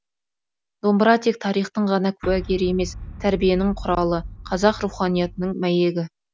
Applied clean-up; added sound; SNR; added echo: none; Boom; 13 dB; none.